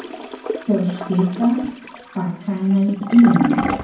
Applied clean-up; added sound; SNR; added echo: none; Toilet flush / Gurgling; 8 dB; reverberation time 0.9 s.